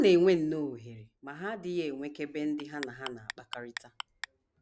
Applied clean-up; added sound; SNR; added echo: none; Clock; 14 dB; none.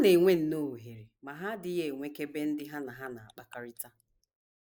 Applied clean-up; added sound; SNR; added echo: neural mask model Resemble Enhance denoiser.